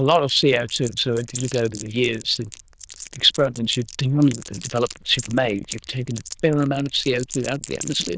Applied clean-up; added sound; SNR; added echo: neural diffusion model UNIVERSE++.